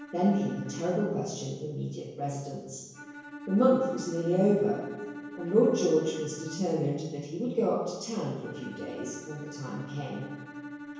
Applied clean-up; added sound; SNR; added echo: none; Bowed string instrument; 15 dB; reverberation time 1.0 s.